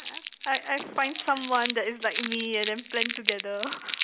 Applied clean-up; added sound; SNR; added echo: none; Crumpling, crinkling; 4 dB; none.